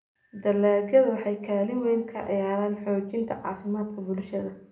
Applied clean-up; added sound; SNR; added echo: none; none; none; reverberation time 0.5 s.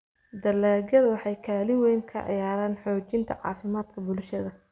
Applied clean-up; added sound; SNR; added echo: none; none; none; none.